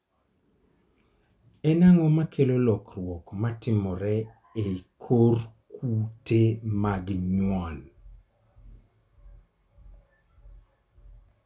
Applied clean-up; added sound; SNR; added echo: none; none; none; none.